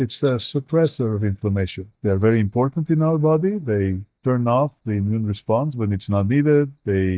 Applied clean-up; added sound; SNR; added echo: neural mask model DeepFilterNet 3.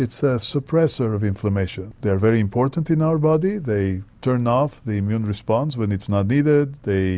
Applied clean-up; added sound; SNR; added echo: none; none; none; none.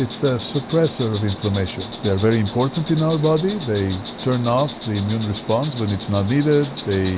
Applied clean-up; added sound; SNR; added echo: none; Insect; 12 dB; none.